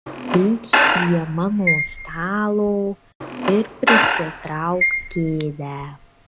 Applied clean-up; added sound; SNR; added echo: none; Squeak / Screech; 1 dB; none.